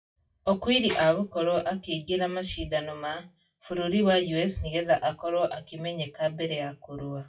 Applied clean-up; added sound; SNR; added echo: classical method WPE with log-MMSE.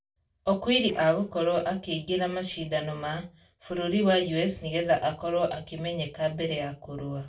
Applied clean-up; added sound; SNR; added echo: neural separator model SepFormer DNS4.